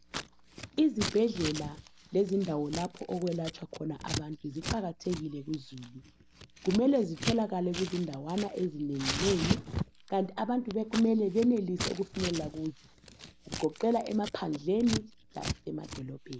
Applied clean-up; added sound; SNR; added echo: none; Scissors; 8 dB; none.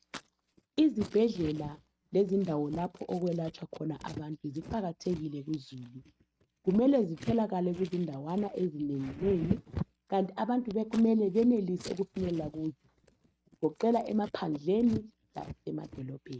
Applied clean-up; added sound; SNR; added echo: neural mask model RNNoise.